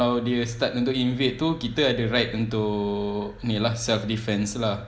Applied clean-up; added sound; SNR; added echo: none; none; none; none.